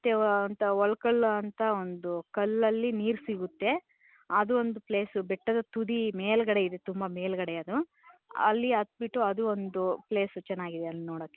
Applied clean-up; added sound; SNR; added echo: none; none; none; none.